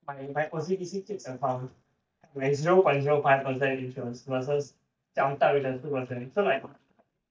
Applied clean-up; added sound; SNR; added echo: neural mask model DeepFilterNet 3.